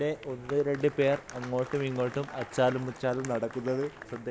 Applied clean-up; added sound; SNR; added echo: none; Applause; 16 dB; none.